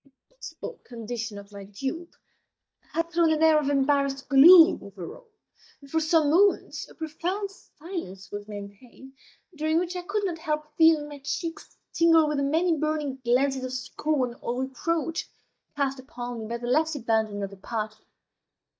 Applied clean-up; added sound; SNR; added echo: neural mask model DeepFilterNet 3.